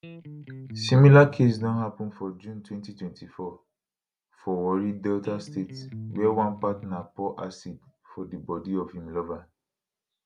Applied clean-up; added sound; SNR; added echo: none; Electric guitar; 14 dB; none.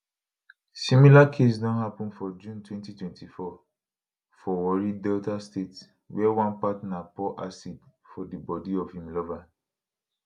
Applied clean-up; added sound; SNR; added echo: none; none; none; none.